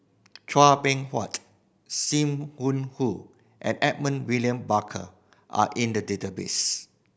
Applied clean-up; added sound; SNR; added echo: none; none; none; none.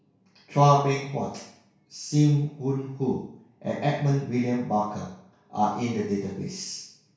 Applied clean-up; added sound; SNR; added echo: none; none; none; reverberation time 0.6 s.